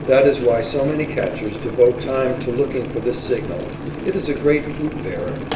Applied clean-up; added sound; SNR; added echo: none; Boiling; 8 dB; reverberation time 0.9 s.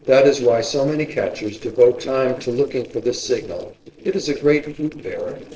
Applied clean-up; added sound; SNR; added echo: neural separator model SepFormer DNS4.